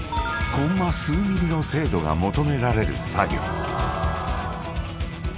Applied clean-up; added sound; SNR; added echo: none; none; none; none.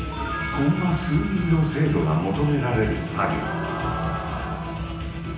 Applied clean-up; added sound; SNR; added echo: none; none; none; reverberation time 0.9 s.